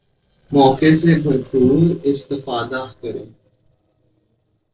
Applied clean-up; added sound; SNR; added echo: neural separator model SepFormer DNS4.